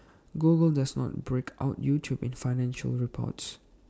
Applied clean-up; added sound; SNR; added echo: none; none; none; none.